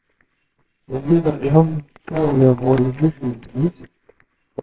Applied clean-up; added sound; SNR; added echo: neural separator model SepFormer WHAMR!.